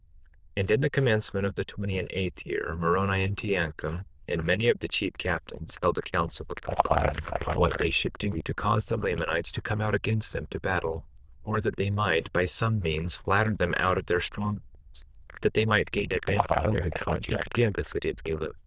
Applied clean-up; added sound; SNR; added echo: neural diffusion model UNIVERSE++.